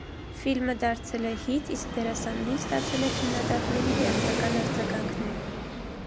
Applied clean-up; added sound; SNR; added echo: none; Fixed-wing aircraft, airplane; -1 dB; none.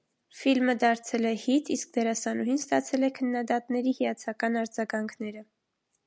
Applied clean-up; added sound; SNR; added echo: none; none; none; none.